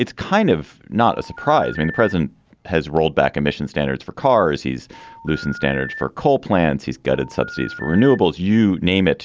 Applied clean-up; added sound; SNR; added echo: none; Telephone; 16 dB; none.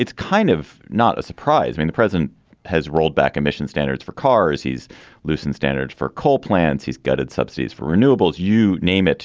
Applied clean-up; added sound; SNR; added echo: none; none; none; none.